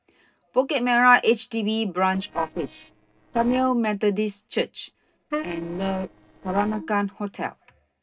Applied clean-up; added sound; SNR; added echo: neural separator model SepFormer DNS4.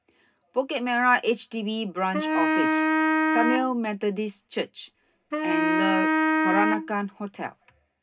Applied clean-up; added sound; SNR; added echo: none; Wind instrument, woodwind instrument; -3 dB; reverberation time 0.2 s.